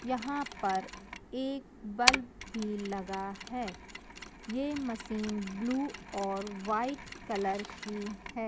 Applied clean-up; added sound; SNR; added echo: none; Mechanisms; 5 dB; none.